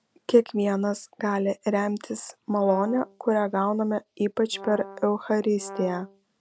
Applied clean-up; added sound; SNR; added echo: none; Brass instrument; 16 dB; none.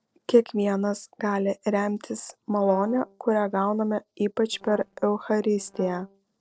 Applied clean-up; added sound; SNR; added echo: neural separator model SepFormer DNS4.